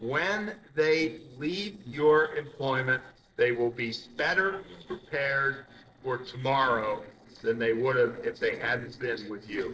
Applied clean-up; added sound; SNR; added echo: neural separator model SepFormer DNS4.